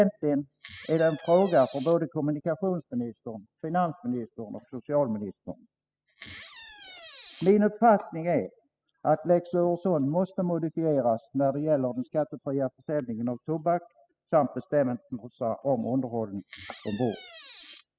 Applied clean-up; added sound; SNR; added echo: classical method spectral subtraction.